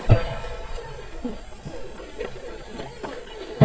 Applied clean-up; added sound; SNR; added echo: neural mask model DeepFilterNet 3.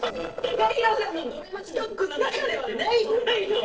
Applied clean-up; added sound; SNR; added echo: neural separator model SepFormer DNS4.